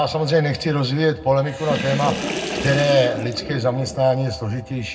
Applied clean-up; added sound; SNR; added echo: none; Sink (filling or washing) / Water; 8 dB; reverberation time 0.3 s.